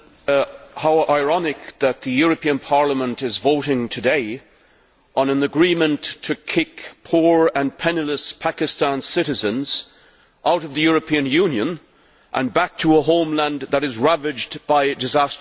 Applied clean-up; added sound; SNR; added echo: none; none; none; none.